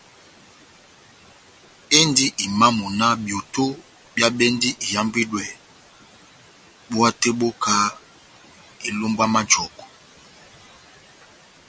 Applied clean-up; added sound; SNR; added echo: none; none; none; none.